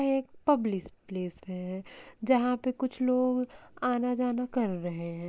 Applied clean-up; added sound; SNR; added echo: neural mask model Resemble Enhance denoiser.